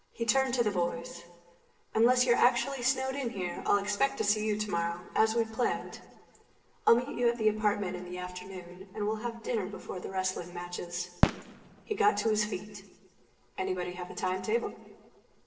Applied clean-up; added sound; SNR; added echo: neural separator model SepFormer DNS4.